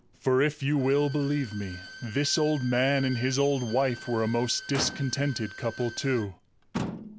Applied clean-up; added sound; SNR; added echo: none; Bowed string instrument + Motor vehicle (road); 13 dB; none.